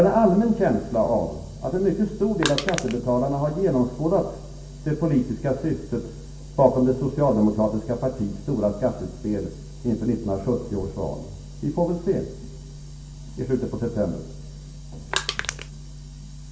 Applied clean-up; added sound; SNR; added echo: none; Crushing; 5 dB; reverberation time 0.9 s.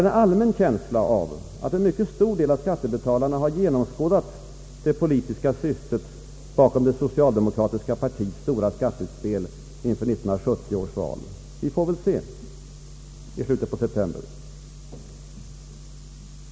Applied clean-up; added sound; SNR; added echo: none; none; none; none.